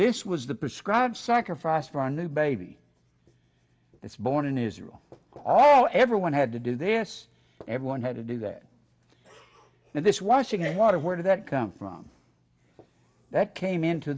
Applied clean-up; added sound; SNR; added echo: none; none; none; none.